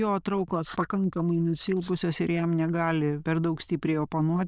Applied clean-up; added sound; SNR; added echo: neural diffusion model UNIVERSE++.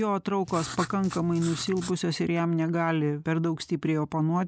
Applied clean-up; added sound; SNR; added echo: none; Writing; 13 dB; none.